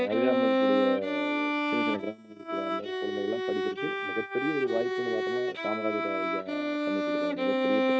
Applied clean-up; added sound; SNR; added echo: neural mask model RNNoise.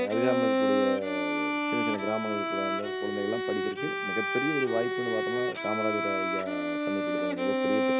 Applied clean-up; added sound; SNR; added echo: none; Bowed string instrument; -4 dB; none.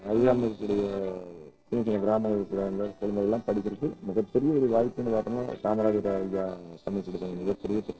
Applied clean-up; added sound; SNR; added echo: neural separator model SepFormer DNS4.